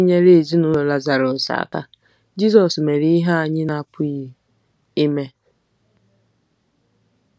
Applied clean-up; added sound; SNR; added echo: none; none; none; none.